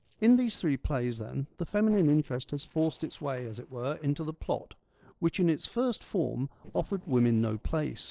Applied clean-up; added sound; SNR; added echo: neural separator model SepFormer DNS4.